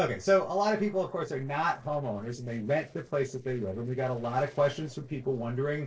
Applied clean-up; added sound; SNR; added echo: neural separator model SepFormer DNS4.